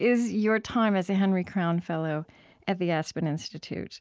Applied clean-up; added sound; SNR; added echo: none; none; none; none.